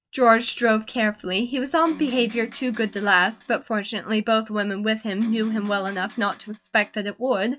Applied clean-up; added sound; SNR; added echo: neural mask model DeepFilterNet 3.